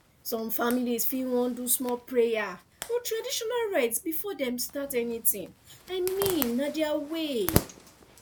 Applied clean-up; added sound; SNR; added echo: none; Zipper (clothing); 10 dB; none.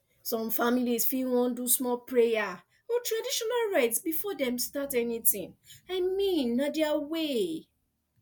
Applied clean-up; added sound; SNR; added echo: none; none; none; none.